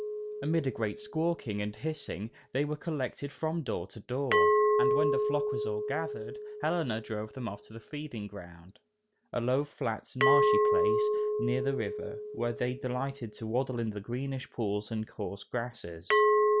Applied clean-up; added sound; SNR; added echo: none; Glass; -2 dB; none.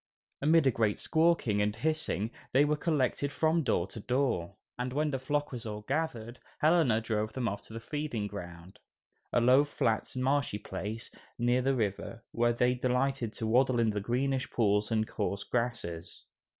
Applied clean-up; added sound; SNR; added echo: none; none; none; none.